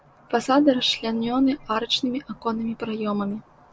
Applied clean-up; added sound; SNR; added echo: none; none; none; none.